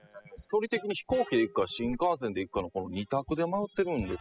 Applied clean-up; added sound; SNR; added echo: classical method spectral subtraction.